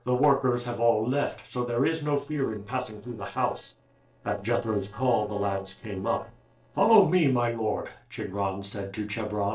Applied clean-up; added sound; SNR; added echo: neural separator model SepFormer DNS4.